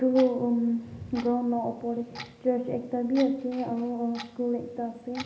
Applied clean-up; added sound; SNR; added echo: none; Clock; 19 dB; reverberation time 1.1 s.